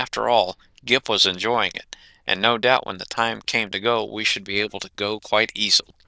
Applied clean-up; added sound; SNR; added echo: neural diffusion model UNIVERSE++.